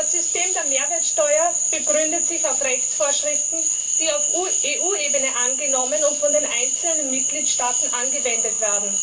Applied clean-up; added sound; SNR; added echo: none; Frog; -5 dB; reverberation time 0.2 s.